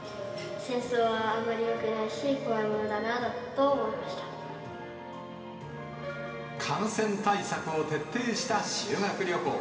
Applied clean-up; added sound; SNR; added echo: none; Piano; 20 dB; reverberation time 2.3 s.